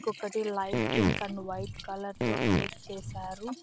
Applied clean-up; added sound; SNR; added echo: none; Fart; -5 dB; none.